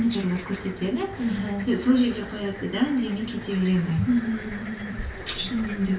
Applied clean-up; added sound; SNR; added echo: none; Cricket; 13 dB; reverberation time 0.3 s.